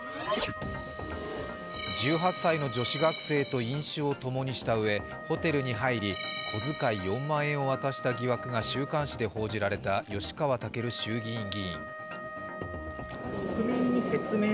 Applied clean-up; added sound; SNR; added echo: none; Wind instrument, woodwind instrument; 12 dB; none.